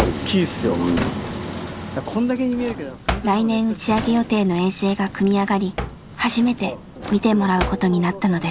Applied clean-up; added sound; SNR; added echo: none; Drawer open or close; 12 dB; none.